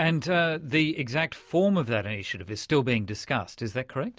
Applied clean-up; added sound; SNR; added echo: none; none; none; none.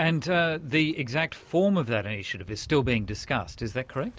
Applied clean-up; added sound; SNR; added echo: none; Waves, surf; 20 dB; none.